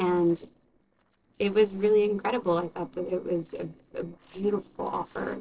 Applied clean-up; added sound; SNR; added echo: neural separator model SepFormer DNS4.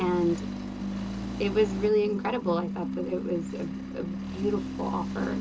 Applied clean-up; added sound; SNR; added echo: none; Accelerating, revving, vroom; 13 dB; reverberation time 0.2 s.